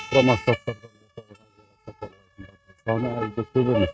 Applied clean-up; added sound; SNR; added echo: neural mask model RNNoise.